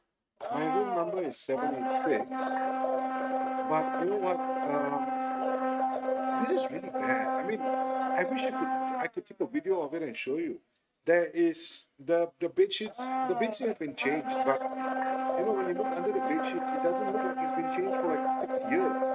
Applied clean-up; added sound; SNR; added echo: neural mask model RNNoise.